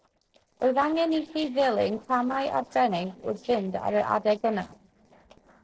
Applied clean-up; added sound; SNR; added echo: neural separator model SepFormer DNS4.